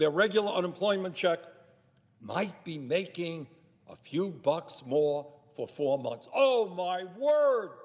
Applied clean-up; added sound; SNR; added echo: none; none; none; none.